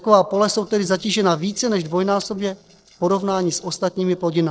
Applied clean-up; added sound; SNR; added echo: neural separator model SepFormer DNS4.